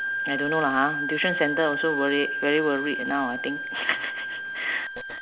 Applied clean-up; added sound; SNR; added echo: none; Wind instrument, woodwind instrument; 3 dB; none.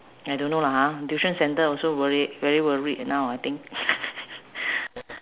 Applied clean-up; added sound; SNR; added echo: none; none; none; none.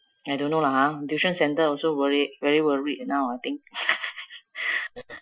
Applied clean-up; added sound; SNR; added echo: classical method Wiener filter.